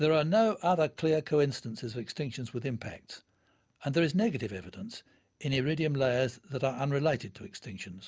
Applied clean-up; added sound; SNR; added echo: none; none; none; none.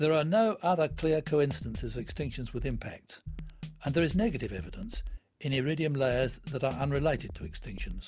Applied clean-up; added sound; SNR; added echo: none; Drum kit; 9 dB; none.